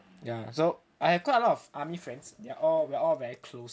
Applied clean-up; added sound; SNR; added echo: none; none; none; none.